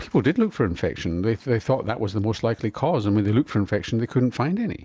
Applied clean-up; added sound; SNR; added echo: none; none; none; none.